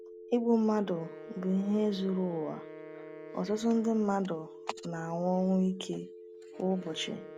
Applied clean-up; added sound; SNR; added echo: none; Telephone + Wind instrument, woodwind instrument; 15 dB; none.